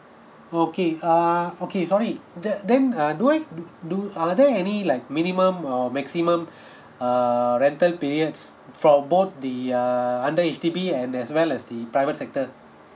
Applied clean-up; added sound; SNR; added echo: none; none; none; none.